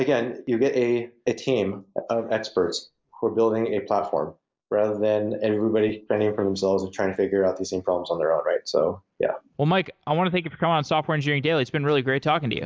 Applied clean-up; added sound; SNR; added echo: neural mask model Resemble Enhance denoiser.